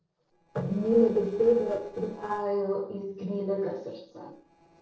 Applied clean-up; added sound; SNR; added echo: neural separator model SepFormer DNS4.